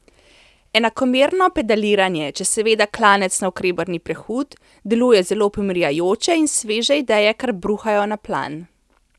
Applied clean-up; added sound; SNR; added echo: none; none; none; none.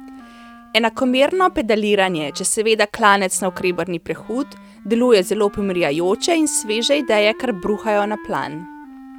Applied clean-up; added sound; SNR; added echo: none; Wind instrument, woodwind instrument; 19 dB; none.